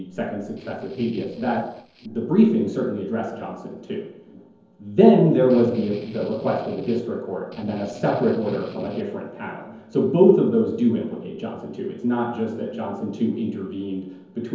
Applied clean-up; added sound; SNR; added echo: neural separator model SepFormer DNS4.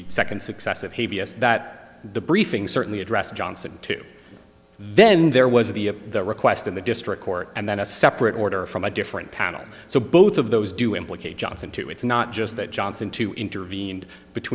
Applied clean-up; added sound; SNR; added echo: none; none; none; none.